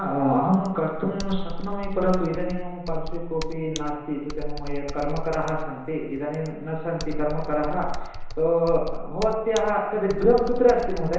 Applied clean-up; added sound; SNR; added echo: none; Computer keyboard; 5 dB; reverberation time 1.0 s.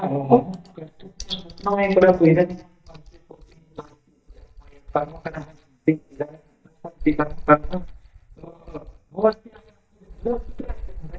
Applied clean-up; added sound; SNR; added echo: neural mask model DeepFilterNet 3.